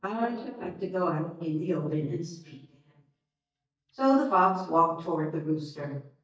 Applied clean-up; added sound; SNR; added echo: neural mask model DeepFilterNet 3.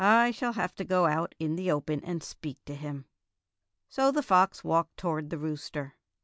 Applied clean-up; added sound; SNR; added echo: none; none; none; none.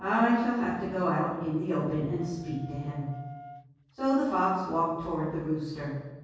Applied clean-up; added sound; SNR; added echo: none; Wind instrument, woodwind instrument; 20 dB; reverberation time 1.3 s.